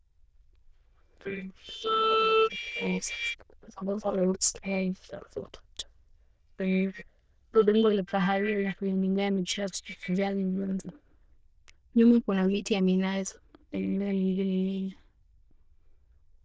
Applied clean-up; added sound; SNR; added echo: neural diffusion model UNIVERSE++.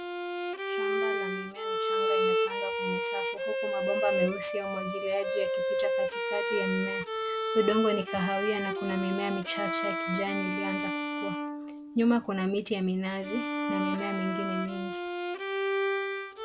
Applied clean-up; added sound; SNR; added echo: none; Bowed string instrument; -1 dB; none.